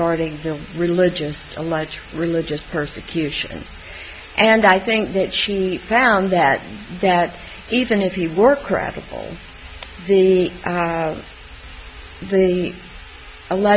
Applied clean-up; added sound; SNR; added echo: none; none; none; none.